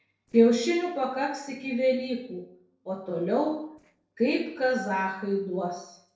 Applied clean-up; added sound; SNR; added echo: neural separator model SepFormer DNS4.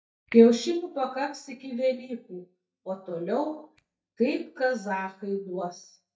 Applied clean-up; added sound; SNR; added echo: neural mask model DeepFilterNet 3.